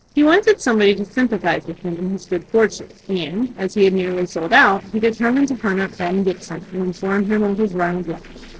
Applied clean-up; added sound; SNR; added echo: neural separator model SepFormer DNS4.